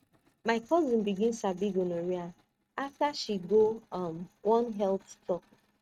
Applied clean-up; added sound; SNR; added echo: neural mask model RNNoise.